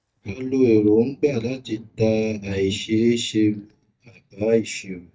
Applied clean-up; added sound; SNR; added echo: neural mask model DeepFilterNet 3.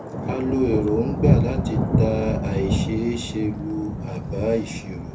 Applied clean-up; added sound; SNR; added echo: none; Thunder; -2 dB; reverberation time 0.3 s.